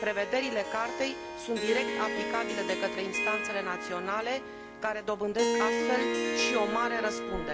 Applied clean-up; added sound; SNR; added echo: none; Harp; 0 dB; none.